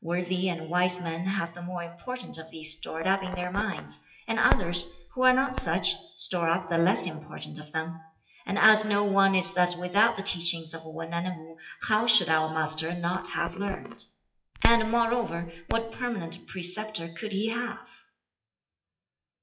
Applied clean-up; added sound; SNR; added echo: classical method WPE with log-MMSE.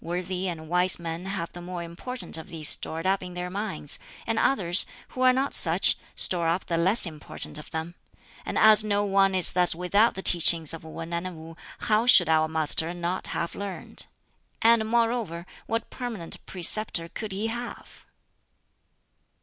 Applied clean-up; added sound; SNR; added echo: none; none; none; none.